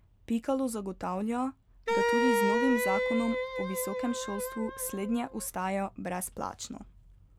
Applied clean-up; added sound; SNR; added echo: none; Wind instrument, woodwind instrument; -2 dB; none.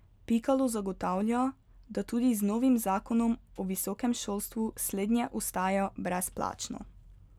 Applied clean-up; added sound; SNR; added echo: none; none; none; none.